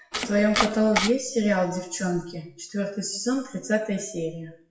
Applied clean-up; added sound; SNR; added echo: classical method WPE with log-MMSE.